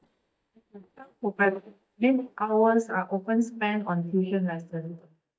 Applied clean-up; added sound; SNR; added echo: neural mask model DeepFilterNet 3.